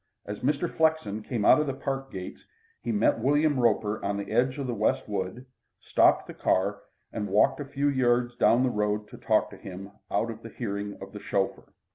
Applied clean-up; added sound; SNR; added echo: none; none; none; none.